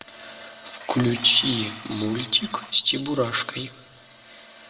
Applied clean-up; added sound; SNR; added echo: none; Tools; 16 dB; reverberation time 1.0 s.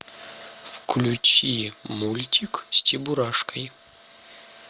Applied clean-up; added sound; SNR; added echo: none; none; none; none.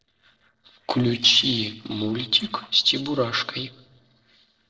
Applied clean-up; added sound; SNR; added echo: neural separator model SepFormer DNS4.